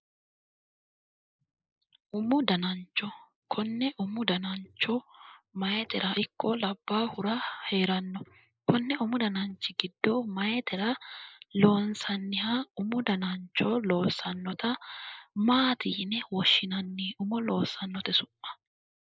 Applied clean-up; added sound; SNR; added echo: neural mask model Resemble Enhance denoiser.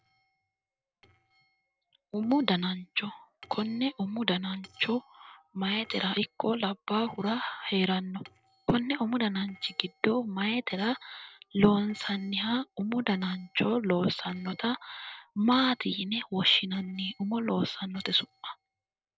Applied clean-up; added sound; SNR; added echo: neural separator model SepFormer DNS4.